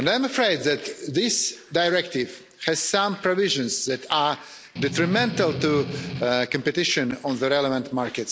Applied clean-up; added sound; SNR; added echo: none; Strum; 7 dB; none.